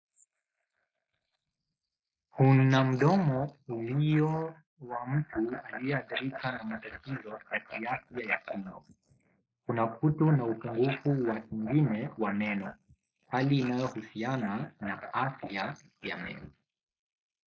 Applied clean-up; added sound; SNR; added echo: neural mask model Resemble Enhance denoiser.